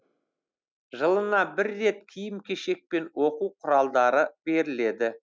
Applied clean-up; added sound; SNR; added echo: none; none; none; none.